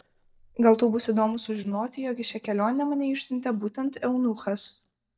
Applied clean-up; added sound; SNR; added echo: neural mask model DeepFilterNet 3.